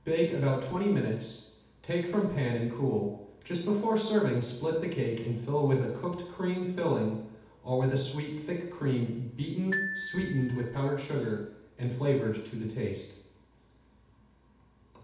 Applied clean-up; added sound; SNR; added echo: none; Glockenspiel; 8 dB; reverberation time 0.8 s.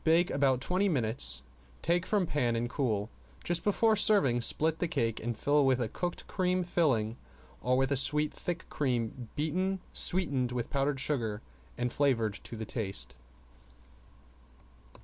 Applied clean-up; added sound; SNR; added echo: none; none; none; none.